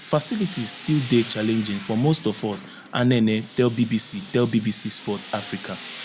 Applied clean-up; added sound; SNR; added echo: none; Tools; 17 dB; none.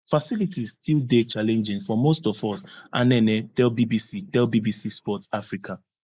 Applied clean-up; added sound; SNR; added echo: neural mask model Resemble Enhance denoiser.